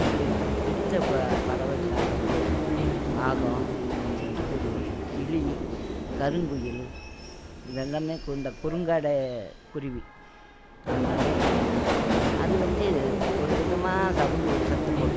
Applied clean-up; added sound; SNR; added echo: none; Subway, metro, underground; -4 dB; none.